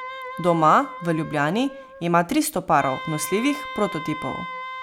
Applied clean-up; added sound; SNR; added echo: none; Wind instrument, woodwind instrument; 12 dB; none.